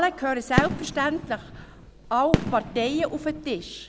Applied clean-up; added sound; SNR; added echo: none; Fireworks; 4 dB; none.